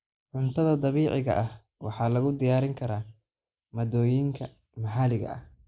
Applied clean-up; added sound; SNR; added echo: neural mask model Resemble Enhance denoiser.